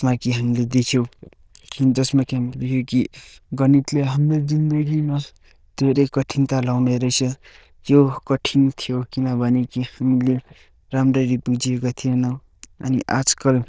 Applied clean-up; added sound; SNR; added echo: neural diffusion model UNIVERSE++.